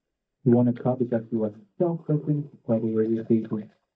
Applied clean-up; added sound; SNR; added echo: neural mask model DeepFilterNet 3.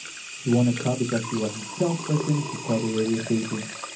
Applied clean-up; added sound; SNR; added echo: none; Sink (filling or washing) / Water tap, faucet; 9 dB; reverberation time 0.4 s.